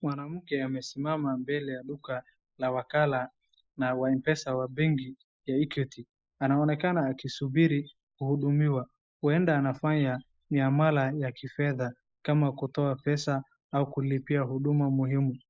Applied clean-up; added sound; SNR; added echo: neural mask model Resemble Enhance denoiser.